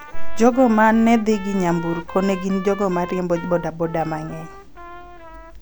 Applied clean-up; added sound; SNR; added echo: none; Trumpet; 18 dB; none.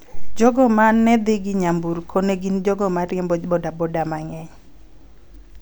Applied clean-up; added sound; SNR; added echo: none; none; none; none.